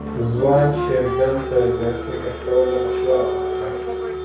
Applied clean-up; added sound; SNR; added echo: none; Applause; 3 dB; reverberation time 0.6 s.